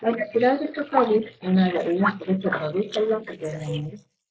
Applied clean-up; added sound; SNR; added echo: neural mask model Resemble Enhance denoiser.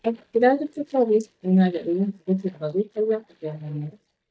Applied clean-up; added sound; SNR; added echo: neural mask model DeepFilterNet 3.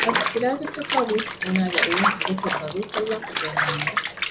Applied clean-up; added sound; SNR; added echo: none; Bathtub (filling or washing) / Water; -2 dB; none.